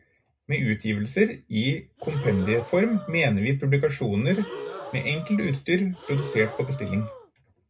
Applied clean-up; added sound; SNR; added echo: none; Breathing; 13 dB; reverberation time 0.2 s.